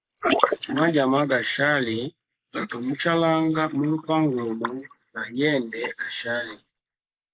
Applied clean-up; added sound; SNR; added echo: neural mask model Resemble Enhance denoiser.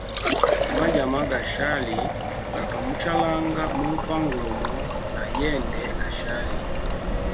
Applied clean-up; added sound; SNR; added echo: none; Liquid + Accelerating, revving, vroom; -3 dB; none.